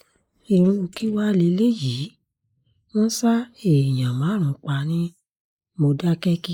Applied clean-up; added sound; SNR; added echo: neural mask model Resemble Enhance denoiser.